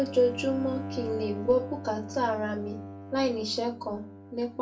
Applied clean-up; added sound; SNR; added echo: none; Bowed string instrument; 10 dB; reverberation time 0.2 s.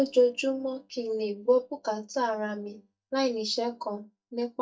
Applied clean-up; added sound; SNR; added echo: neural mask model DeepFilterNet 3.